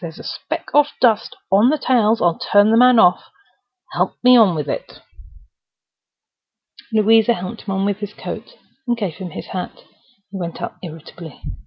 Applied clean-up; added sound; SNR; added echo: none; none; none; none.